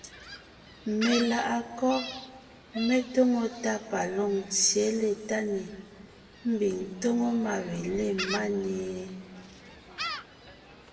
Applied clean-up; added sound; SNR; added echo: none; Gull, seagull; 13 dB; reverberation time 1.2 s.